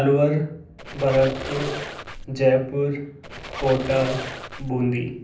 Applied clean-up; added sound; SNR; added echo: none; Squeak; 10 dB; reverberation time 0.6 s.